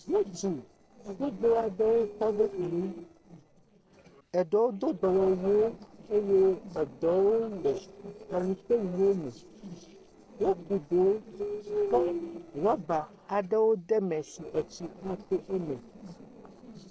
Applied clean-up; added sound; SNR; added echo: neural separator model SepFormer DNS4.